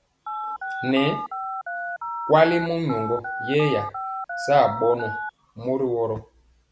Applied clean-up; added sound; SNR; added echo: none; Telephone; 6 dB; none.